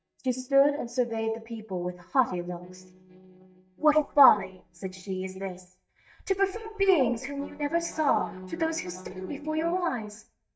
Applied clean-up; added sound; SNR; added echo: neural mask model DeepFilterNet 3.